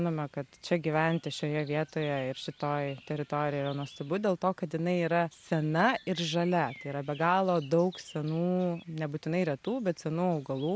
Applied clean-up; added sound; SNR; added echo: none; none; none; none.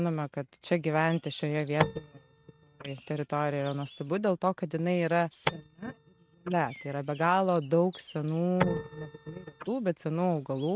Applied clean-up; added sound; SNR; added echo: neural mask model RNNoise.